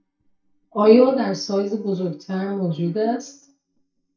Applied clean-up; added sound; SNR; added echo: neural mask model DeepFilterNet 3.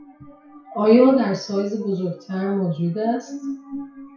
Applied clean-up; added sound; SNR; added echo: classical method WPE with log-MMSE.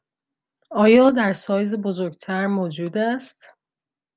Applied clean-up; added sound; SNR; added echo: none; none; none; none.